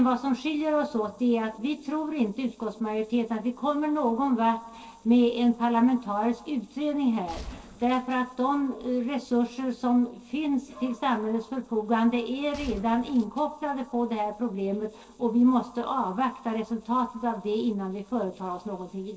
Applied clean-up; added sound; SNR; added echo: neural separator model SepFormer DNS4.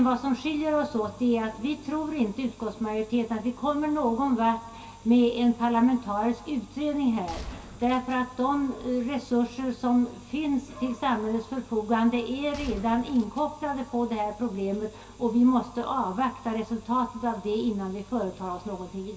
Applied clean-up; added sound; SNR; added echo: none; Gunshot, gunfire; 16 dB; reverberation time 0.2 s.